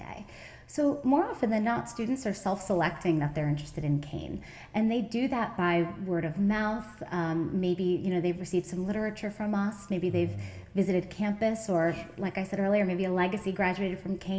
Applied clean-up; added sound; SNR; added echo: none; none; none; reverberation time 1.3 s.